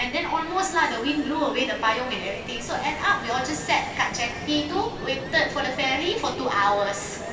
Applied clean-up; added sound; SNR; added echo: none; Ocean; 12 dB; reverberation time 2.4 s.